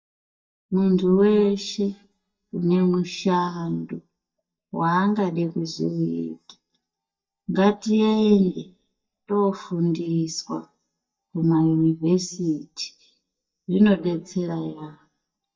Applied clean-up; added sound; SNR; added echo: neural mask model DeepFilterNet 3.